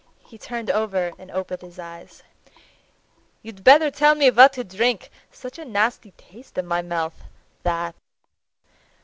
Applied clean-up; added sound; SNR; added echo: none; none; none; none.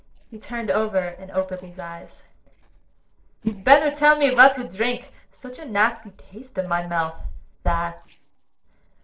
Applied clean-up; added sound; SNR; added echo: neural separator model SepFormer DNS4.